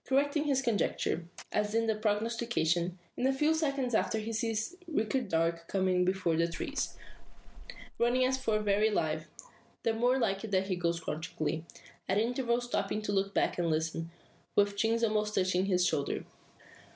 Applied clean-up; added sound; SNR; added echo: none; Water / Splash, splatter; 11 dB; none.